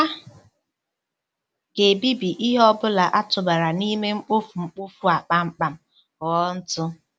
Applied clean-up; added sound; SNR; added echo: none; none; none; none.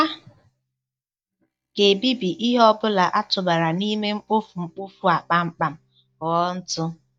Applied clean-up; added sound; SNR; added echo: neural mask model DeepFilterNet 3.